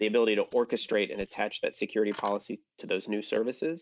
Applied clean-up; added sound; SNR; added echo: neural mask model RNNoise.